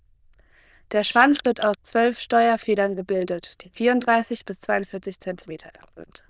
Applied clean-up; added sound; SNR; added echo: neural diffusion model UNIVERSE++.